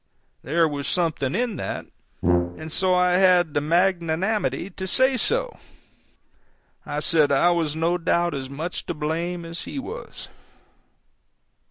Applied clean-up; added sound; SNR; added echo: none; Brass instrument; 2 dB; none.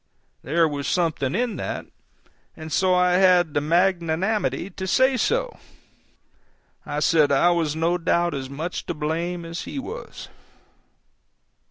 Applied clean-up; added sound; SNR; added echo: none; none; none; none.